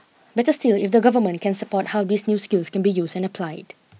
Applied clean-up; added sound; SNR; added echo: none; none; none; none.